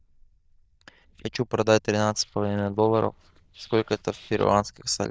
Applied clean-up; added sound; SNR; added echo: neural diffusion model UNIVERSE++.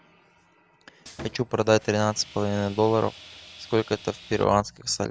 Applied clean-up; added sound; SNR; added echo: none; Sawing; 19 dB; none.